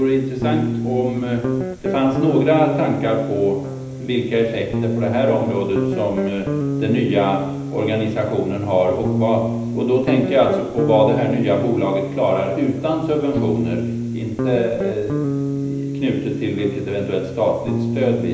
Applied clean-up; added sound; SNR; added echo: none; Guitar; 4 dB; reverberation time 0.9 s.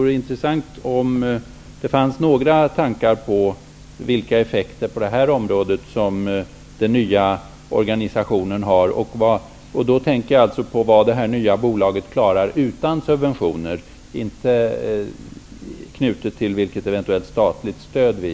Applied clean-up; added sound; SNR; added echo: none; none; none; none.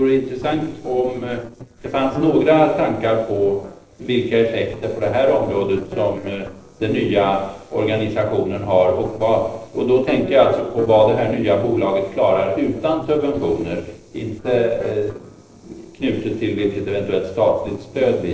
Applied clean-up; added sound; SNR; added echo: neural separator model SepFormer DNS4.